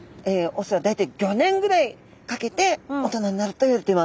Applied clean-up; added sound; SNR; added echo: none; none; none; none.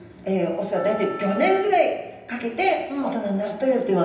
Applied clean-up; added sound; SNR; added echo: none; Wind instrument, woodwind instrument; 16 dB; reverberation time 0.9 s.